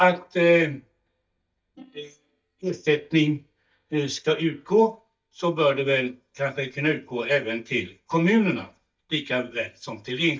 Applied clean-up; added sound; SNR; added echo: neural mask model DeepFilterNet 3.